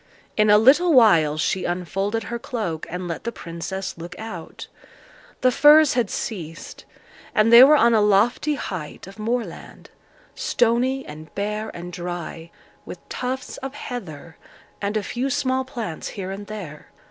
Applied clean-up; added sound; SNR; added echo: none; none; none; none.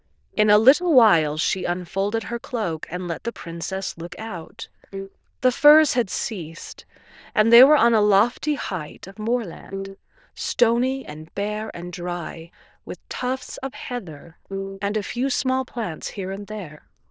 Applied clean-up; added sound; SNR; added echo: neural diffusion model UNIVERSE++.